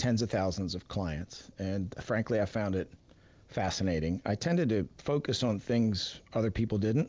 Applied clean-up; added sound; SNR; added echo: none; none; none; none.